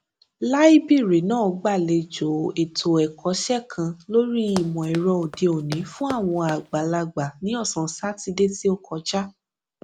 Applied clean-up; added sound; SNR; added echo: none; Run; 16 dB; none.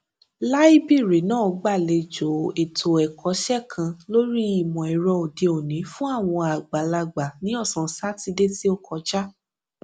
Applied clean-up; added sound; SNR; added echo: none; none; none; none.